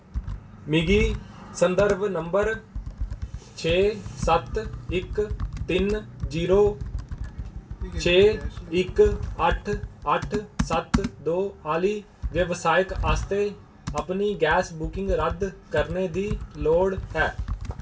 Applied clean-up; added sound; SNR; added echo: none; Computer keyboard; 7 dB; reverberation time 0.2 s.